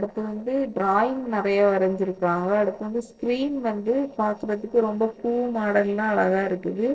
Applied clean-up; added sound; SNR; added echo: neural separator model SepFormer DNS4.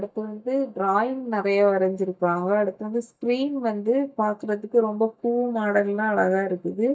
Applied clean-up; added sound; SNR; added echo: neural mask model DeepFilterNet 3.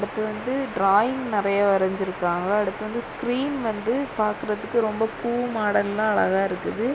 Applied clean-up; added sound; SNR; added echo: none; none; none; none.